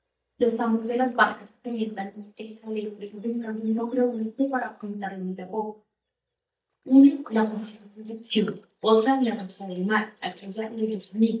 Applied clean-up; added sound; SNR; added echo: neural mask model DeepFilterNet 3.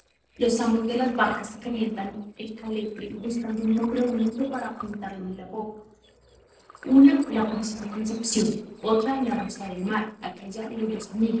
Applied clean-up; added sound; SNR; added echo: neural separator model SepFormer DNS4.